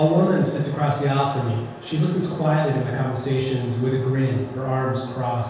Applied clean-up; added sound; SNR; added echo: none; none; none; reverberation time 1.2 s.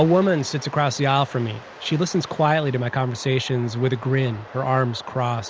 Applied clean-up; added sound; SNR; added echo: none; none; none; none.